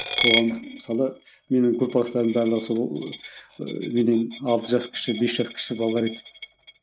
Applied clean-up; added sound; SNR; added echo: neural mask model RNNoise.